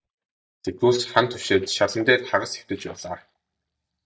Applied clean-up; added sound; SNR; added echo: neural mask model DeepFilterNet 3.